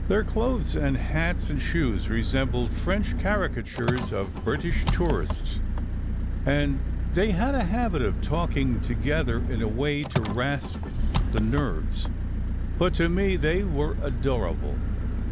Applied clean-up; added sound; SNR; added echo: none; Engine; -2 dB; none.